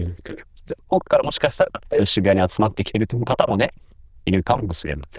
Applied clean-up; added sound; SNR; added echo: neural diffusion model UNIVERSE++.